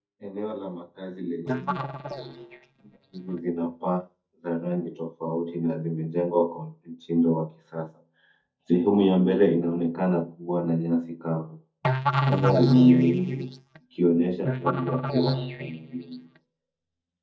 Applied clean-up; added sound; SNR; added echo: neural mask model DeepFilterNet 3.